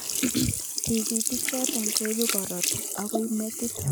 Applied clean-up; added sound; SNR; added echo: none; Sink (filling or washing); 0 dB; none.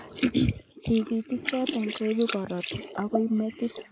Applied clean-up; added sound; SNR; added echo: neural mask model Resemble Enhance denoiser.